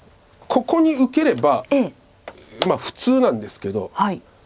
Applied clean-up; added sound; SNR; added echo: none; none; none; none.